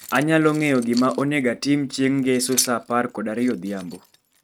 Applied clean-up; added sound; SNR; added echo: neural mask model RNNoise.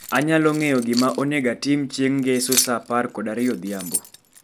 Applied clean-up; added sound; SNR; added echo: none; Keys jangling; 10 dB; none.